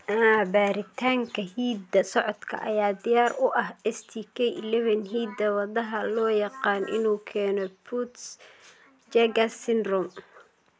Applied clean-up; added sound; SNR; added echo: none; none; none; none.